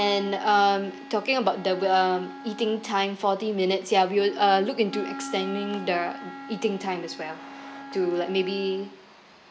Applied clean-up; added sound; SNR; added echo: none; Wind instrument, woodwind instrument; 15 dB; none.